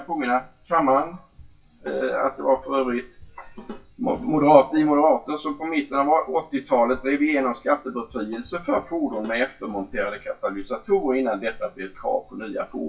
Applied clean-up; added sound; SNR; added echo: classical method WPE with log-MMSE.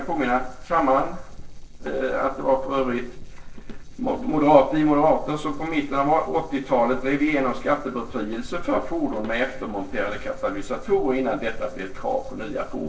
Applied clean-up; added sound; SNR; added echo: neural separator model SepFormer DNS4.